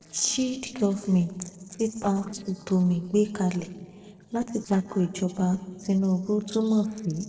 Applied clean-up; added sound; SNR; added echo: neural separator model SepFormer DNS4.